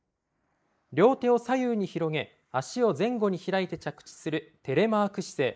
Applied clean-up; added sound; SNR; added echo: neural mask model Resemble Enhance denoiser.